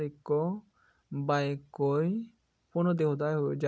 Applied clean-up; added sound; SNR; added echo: none; none; none; none.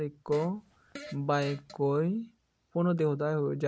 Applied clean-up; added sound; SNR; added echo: none; Fart; 18 dB; none.